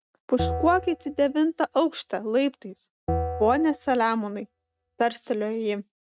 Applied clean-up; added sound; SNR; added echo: neural mask model RNNoise.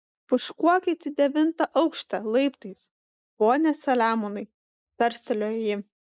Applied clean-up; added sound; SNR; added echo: neural mask model Resemble Enhance denoiser.